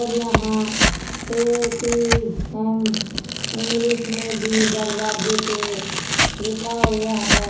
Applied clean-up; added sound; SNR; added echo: none; Tearing; 1 dB; reverberation time 0.6 s.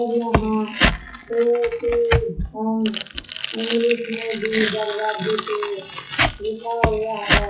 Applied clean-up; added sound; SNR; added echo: classical method WPE with log-MMSE.